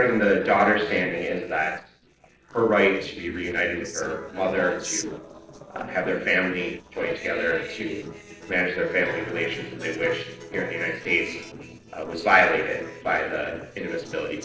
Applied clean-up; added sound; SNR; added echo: neural separator model SepFormer DNS4.